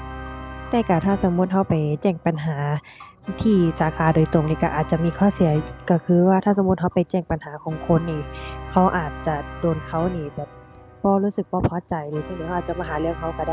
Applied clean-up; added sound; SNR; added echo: none; Organ; 14 dB; none.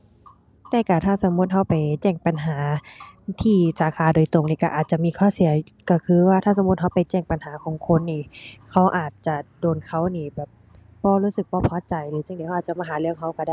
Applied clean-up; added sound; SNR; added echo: none; none; none; none.